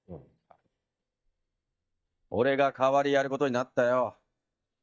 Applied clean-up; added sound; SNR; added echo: neural mask model DeepFilterNet 3.